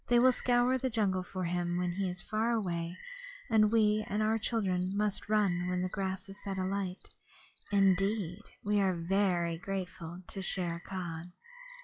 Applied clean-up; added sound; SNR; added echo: classical method log-MMSE.